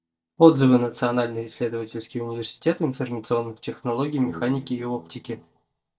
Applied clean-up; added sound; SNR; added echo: neural mask model DeepFilterNet 3.